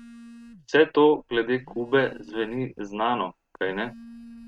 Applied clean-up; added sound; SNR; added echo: neural mask model RNNoise.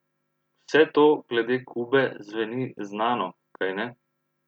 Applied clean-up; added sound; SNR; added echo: none; none; none; none.